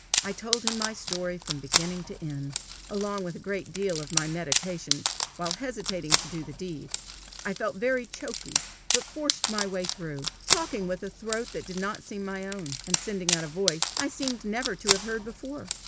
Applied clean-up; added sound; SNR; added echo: none; Wood; -1 dB; none.